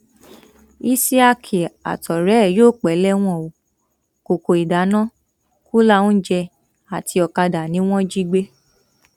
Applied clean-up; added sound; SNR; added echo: none; none; none; none.